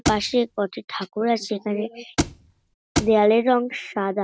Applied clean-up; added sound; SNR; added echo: none; Thump, thud; 4 dB; none.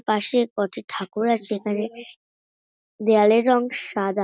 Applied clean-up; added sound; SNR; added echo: none; none; none; none.